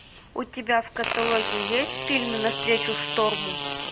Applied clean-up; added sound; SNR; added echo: none; Fart; 1 dB; none.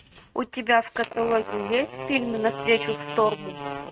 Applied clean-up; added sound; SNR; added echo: neural mask model RNNoise.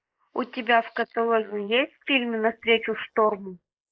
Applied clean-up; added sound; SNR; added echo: neural mask model Resemble Enhance denoiser.